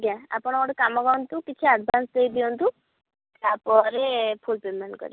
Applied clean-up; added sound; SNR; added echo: none; none; none; none.